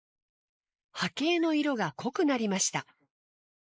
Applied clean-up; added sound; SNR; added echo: neural mask model Resemble Enhance denoiser.